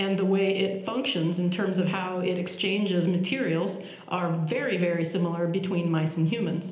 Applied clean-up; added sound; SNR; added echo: none; none; none; reverberation time 0.8 s.